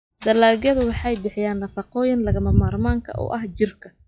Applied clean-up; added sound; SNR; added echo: classical method log-MMSE.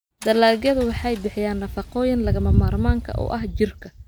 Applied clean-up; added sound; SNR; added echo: none; Engine; 20 dB; none.